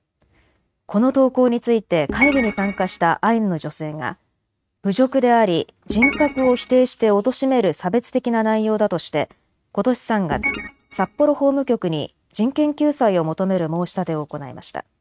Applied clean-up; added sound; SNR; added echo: neural mask model RNNoise.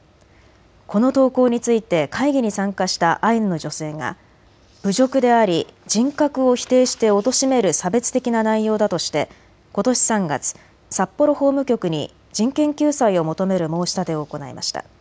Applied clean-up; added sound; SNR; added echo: none; none; none; none.